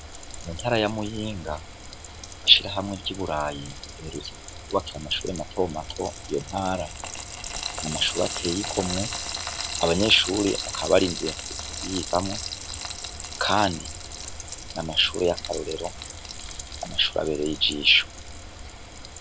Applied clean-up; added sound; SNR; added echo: none; Frying (food); 8 dB; none.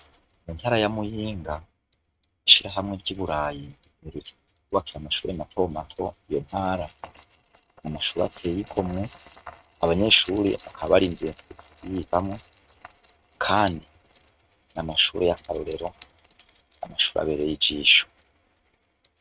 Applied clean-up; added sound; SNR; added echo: neural mask model RNNoise.